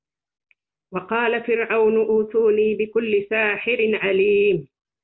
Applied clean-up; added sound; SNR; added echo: none; none; none; none.